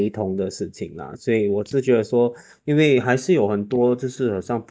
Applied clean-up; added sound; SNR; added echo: neural mask model DeepFilterNet 3.